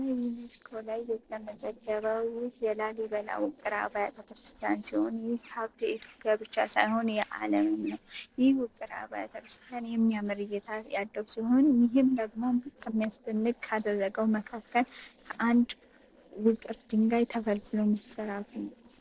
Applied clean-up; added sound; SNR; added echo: neural separator model SepFormer DNS4.